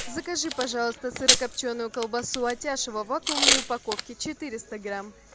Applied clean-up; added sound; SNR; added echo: none; Packing tape, duct tape / Tearing; -1 dB; none.